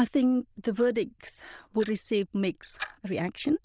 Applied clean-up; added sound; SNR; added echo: neural diffusion model UNIVERSE++.